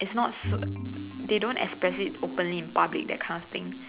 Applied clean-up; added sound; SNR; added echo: none; Marimba, xylophone + Bowed string instrument; 8 dB; none.